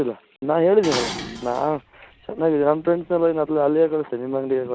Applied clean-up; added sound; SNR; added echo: none; Dishes, pots, and pans; 13 dB; none.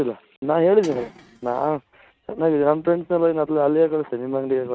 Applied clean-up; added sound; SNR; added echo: neural mask model RNNoise.